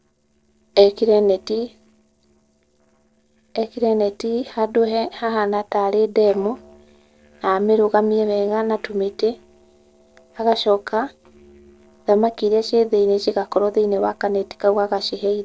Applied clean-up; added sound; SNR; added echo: neural separator model SepFormer DNS4.